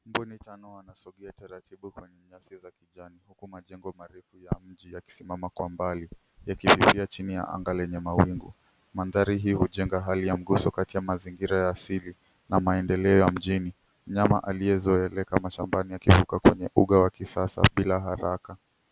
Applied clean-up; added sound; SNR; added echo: none; none; none; none.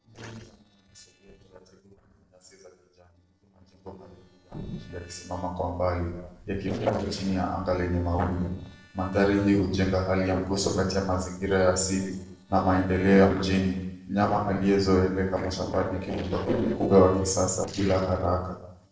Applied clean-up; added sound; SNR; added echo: neural separator model SepFormer DNS4.